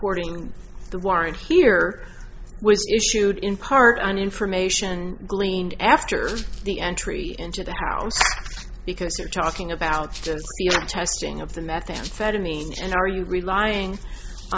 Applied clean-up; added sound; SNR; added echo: none; Rattle (instrument); 17 dB; none.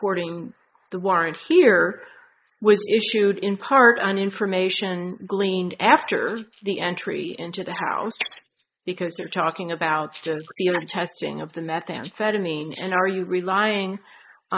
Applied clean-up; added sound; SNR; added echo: neural mask model Resemble Enhance denoiser.